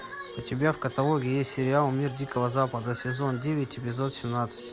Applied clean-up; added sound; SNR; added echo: none; none; none; none.